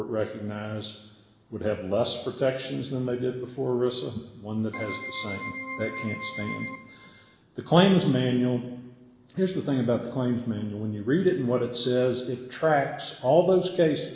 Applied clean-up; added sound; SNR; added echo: none; Keyboard (musical); 10 dB; reverberation time 1.1 s.